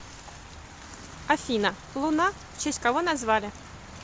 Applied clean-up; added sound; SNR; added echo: none; none; none; none.